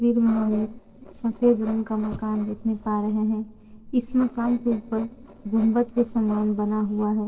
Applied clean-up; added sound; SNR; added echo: neural separator model SepFormer DNS4.